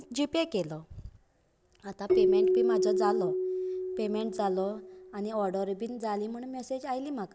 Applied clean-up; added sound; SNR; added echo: none; Keyboard (musical); -2 dB; none.